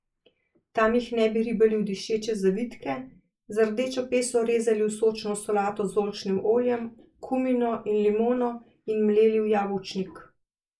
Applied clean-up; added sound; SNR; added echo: neural mask model Resemble Enhance denoiser.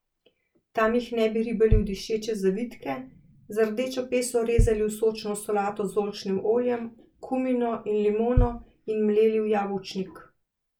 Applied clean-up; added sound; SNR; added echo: none; Bass drum; 4 dB; none.